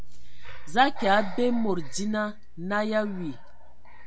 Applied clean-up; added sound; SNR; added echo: none; Breathing; 2 dB; none.